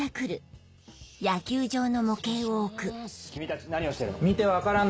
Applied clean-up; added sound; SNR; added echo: none; none; none; none.